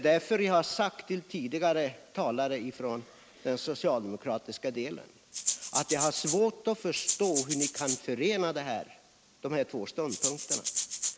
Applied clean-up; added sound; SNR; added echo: neural mask model Resemble Enhance denoiser.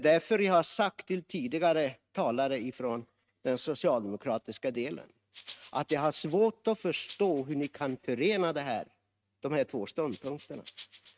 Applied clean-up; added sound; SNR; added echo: neural mask model RNNoise.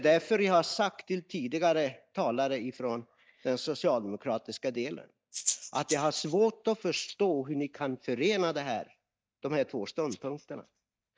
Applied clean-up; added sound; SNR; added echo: neural mask model DeepFilterNet 3.